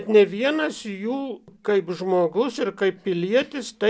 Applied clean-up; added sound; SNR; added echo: none; none; none; none.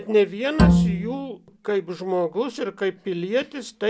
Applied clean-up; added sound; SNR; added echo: none; Bowed string instrument; -5 dB; none.